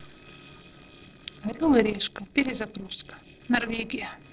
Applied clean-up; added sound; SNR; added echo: neural separator model SepFormer DNS4.